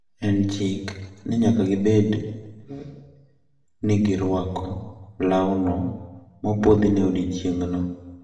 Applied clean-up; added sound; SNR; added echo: none; none; none; reverberation time 1.0 s.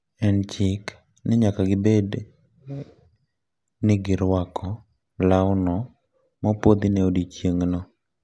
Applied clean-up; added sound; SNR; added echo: none; none; none; none.